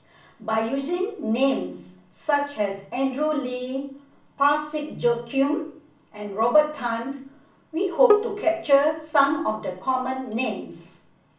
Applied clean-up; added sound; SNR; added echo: none; Bowed string instrument; 3 dB; reverberation time 0.3 s.